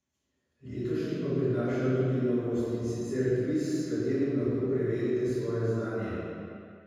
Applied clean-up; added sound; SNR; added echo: none; none; none; reverberation time 2.1 s.